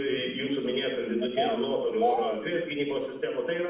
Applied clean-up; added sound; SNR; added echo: none; Bird vocalization, bird call, bird song; 5 dB; reverberation time 0.7 s.